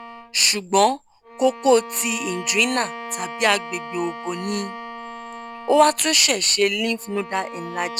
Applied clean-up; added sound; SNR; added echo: none; Bowed string instrument; 14 dB; none.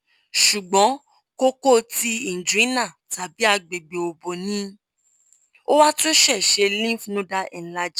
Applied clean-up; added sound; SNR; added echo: none; none; none; none.